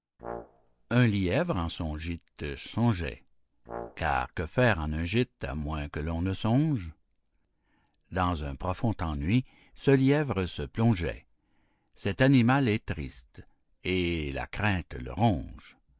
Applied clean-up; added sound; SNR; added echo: none; Brass instrument; 17 dB; none.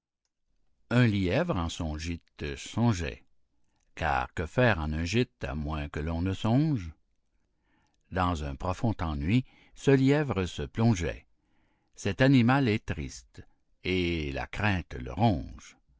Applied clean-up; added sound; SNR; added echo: none; none; none; none.